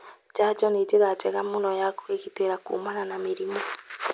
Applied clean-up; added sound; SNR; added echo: none; none; none; none.